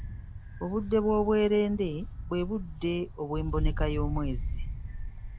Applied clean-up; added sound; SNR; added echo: none; Wind; 4 dB; none.